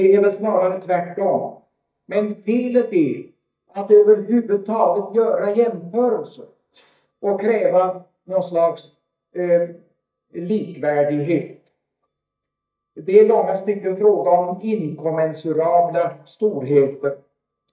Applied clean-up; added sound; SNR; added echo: neural mask model DeepFilterNet 3.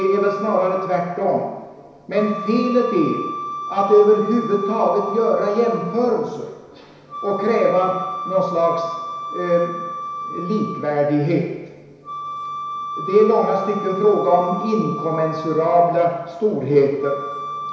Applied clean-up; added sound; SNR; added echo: none; Wind instrument, woodwind instrument; 10 dB; reverberation time 1.0 s.